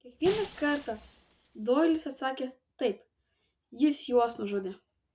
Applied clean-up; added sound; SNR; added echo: none; Shatter; 17 dB; none.